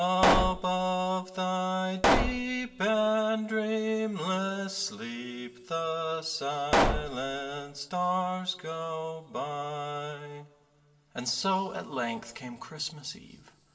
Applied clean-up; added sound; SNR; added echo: none; Explosion; -3 dB; reverberation time 2.3 s.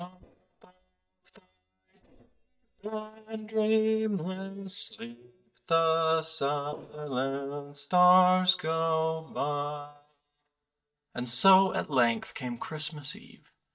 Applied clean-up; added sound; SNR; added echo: neural mask model DeepFilterNet 3.